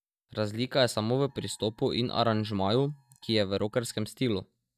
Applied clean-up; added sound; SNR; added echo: neural mask model DeepFilterNet 3.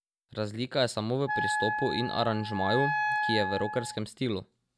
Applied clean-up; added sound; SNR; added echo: none; Wind instrument, woodwind instrument; 1 dB; none.